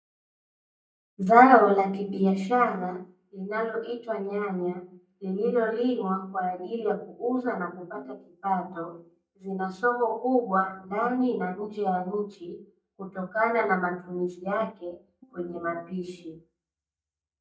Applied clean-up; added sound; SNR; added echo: neural mask model DeepFilterNet 3.